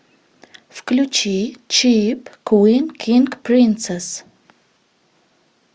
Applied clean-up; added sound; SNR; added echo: none; none; none; none.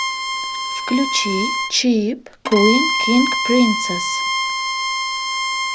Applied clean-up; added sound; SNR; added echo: none; Bowed string instrument; 1 dB; none.